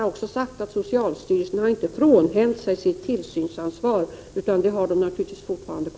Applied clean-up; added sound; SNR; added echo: none; none; none; none.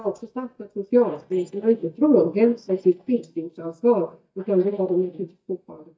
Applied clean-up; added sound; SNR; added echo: neural mask model DeepFilterNet 3.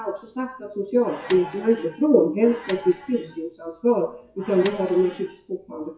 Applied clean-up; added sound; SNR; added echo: classical method WPE with log-MMSE.